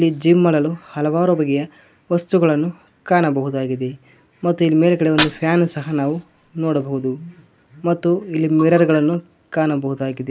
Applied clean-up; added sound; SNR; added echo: none; Fire; 18 dB; none.